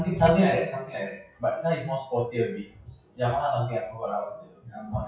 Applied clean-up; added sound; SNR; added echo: classical method WPE with log-MMSE.